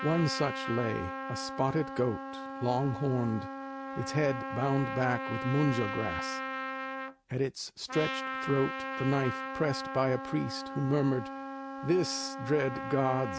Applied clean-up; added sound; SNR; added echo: none; Trumpet; 6 dB; none.